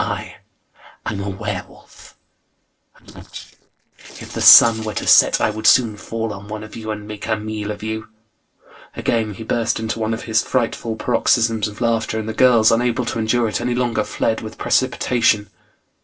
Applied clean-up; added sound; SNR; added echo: neural separator model SepFormer DNS4.